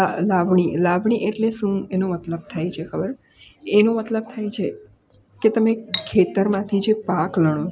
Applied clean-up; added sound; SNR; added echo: none; Cutlery, silverware; 10 dB; none.